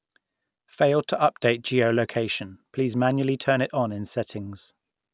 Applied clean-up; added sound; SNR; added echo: none; none; none; none.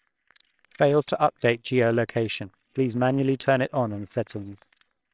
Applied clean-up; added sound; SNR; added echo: neural separator model SepFormer WHAMR!.